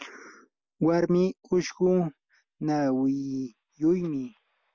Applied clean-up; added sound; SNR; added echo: none; none; none; none.